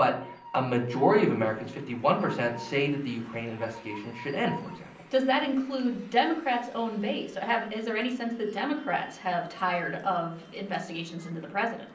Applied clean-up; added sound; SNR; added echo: none; Train; 20 dB; reverberation time 0.6 s.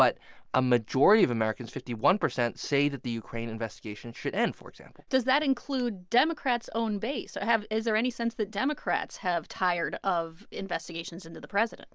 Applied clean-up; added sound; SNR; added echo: none; none; none; none.